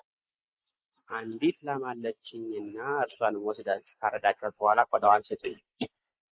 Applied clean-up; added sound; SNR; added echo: neural mask model Resemble Enhance denoiser.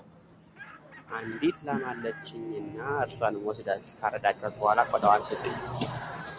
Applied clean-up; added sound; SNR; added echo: none; Bowed string instrument + Chicken, rooster; 17 dB; none.